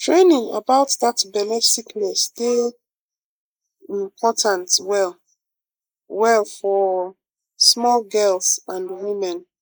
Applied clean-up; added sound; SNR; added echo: neural mask model Resemble Enhance denoiser.